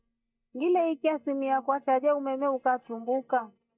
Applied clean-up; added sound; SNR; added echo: neural mask model DeepFilterNet 3.